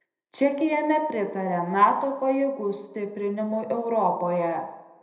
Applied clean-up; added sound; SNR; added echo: none; none; none; reverberation time 0.8 s.